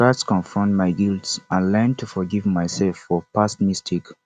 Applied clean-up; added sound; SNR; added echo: none; none; none; none.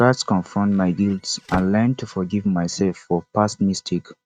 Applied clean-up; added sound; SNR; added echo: neural mask model RNNoise.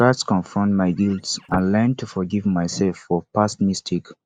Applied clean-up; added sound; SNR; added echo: neural mask model Resemble Enhance denoiser.